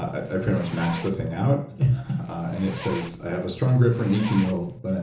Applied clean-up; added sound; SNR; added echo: none; Zipper (clothing); 15 dB; reverberation time 0.6 s.